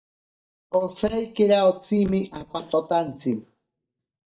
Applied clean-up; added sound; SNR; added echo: neural mask model DeepFilterNet 3.